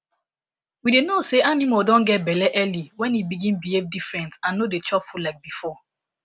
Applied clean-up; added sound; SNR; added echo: none; none; none; none.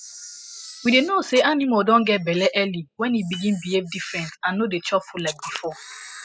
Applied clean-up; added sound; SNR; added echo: classical method spectral subtraction.